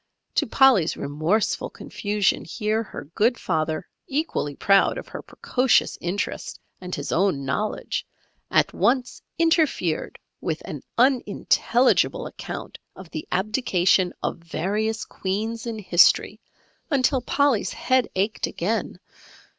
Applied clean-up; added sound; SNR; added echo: none; none; none; none.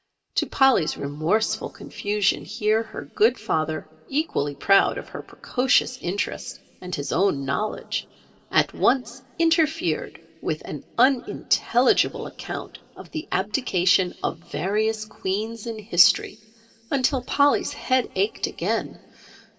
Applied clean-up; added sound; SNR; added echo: none; none; none; reverberation time 2.1 s.